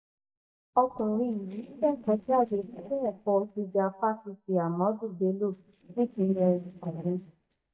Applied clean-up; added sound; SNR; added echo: neural mask model DeepFilterNet 3.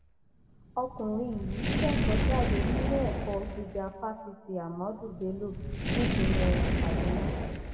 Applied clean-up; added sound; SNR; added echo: none; Fire; -5 dB; reverberation time 1.8 s.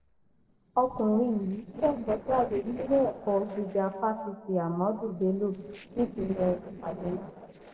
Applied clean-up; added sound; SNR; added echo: neural separator model SepFormer DNS4.